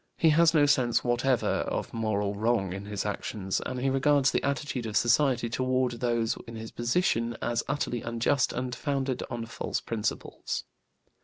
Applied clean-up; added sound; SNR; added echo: none; none; none; none.